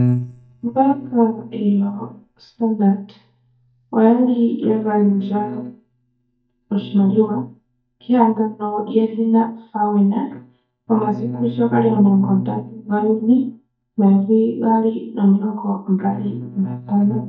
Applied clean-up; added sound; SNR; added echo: neural mask model DeepFilterNet 3.